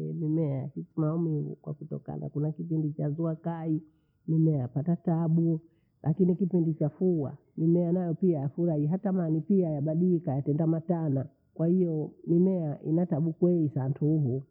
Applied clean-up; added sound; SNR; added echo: none; none; none; none.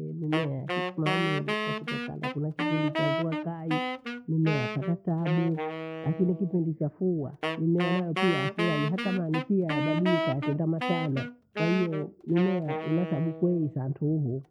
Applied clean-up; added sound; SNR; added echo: none; Wind instrument, woodwind instrument; 4 dB; none.